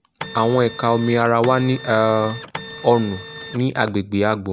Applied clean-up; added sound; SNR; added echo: none; Printer; 13 dB; none.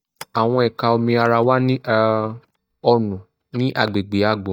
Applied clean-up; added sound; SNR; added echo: neural mask model DeepFilterNet 3.